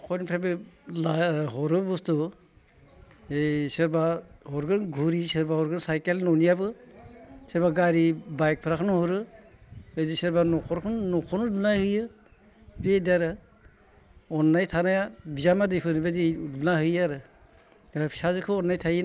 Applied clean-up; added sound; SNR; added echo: none; none; none; none.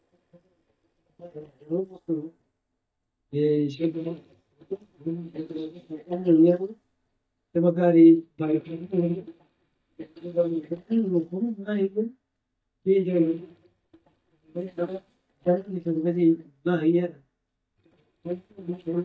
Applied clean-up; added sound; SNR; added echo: neural mask model DeepFilterNet 3.